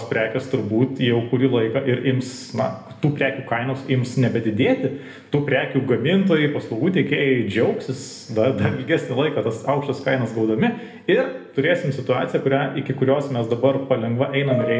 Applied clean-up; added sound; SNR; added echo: none; none; none; reverberation time 0.9 s.